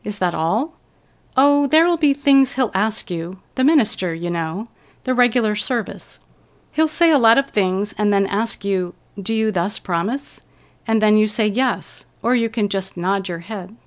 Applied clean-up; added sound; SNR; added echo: none; none; none; none.